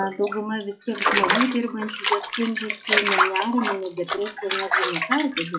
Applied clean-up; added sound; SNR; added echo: classical method log-MMSE.